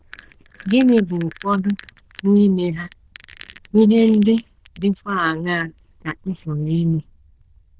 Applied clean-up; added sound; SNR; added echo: neural diffusion model UNIVERSE++.